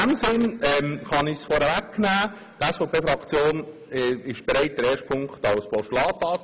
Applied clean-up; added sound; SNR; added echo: none; none; none; none.